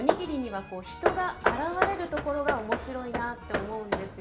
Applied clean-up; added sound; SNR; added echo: none; Hammer / Wood; -1 dB; none.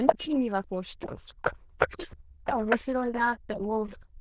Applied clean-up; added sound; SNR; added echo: neural diffusion model UNIVERSE++.